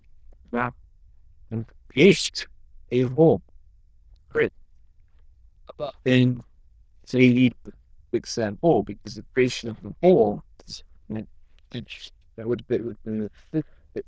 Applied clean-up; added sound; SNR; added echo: neural diffusion model UNIVERSE++.